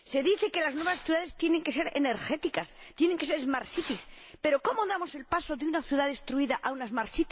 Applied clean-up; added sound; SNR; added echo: none; Fireworks; 13 dB; none.